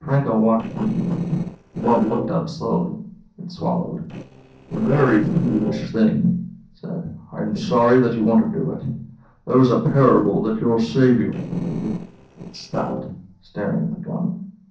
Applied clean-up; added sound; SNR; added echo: neural separator model SepFormer DNS4.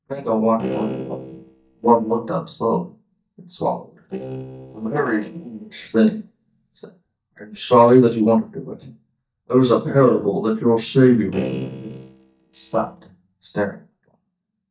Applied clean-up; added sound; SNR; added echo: neural mask model DeepFilterNet 3.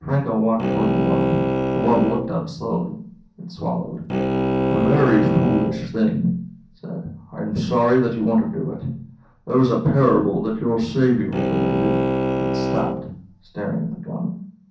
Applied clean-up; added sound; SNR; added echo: none; Bowed string instrument; 2 dB; reverberation time 0.6 s.